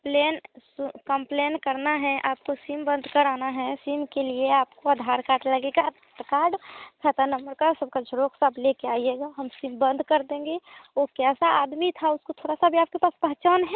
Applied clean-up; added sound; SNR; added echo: none; none; none; none.